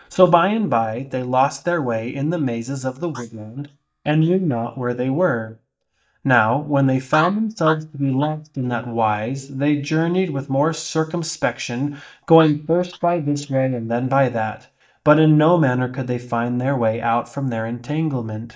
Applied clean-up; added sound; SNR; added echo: neural mask model DeepFilterNet 3.